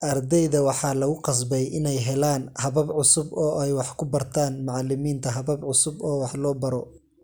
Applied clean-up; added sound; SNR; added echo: none; none; none; none.